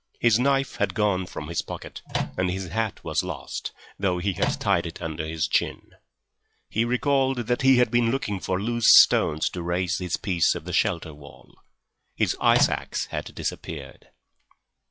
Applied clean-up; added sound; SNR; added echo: classical method log-MMSE.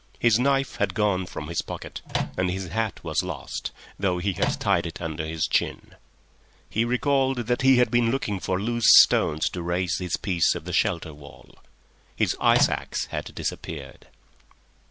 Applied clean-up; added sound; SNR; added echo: none; Microwave oven; 5 dB; none.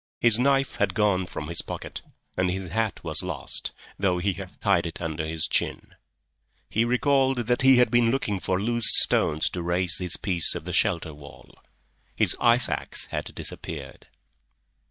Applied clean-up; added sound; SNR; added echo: neural mask model DeepFilterNet 3.